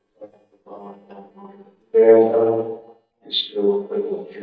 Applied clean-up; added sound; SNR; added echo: neural mask model DeepFilterNet 3.